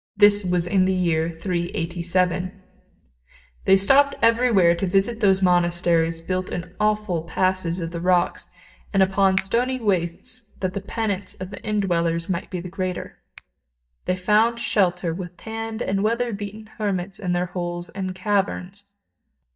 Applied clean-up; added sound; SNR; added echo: neural mask model DeepFilterNet 3.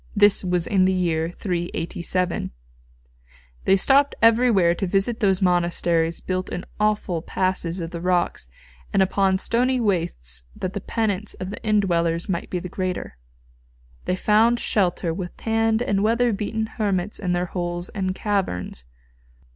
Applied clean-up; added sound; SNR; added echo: none; none; none; none.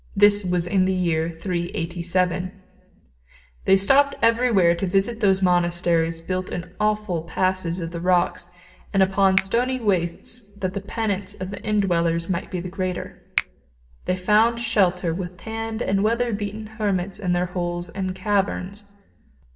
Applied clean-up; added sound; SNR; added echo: none; Finger snapping; 13 dB; reverberation time 0.7 s.